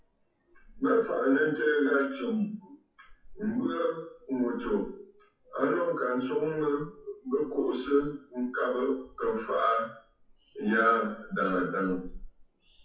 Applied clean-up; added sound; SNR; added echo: classical method WPE with log-MMSE.